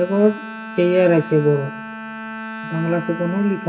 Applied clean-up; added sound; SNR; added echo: none; Bowed string instrument; 12 dB; reverberation time 0.9 s.